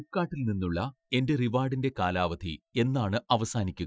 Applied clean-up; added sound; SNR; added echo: classical method Wiener filter.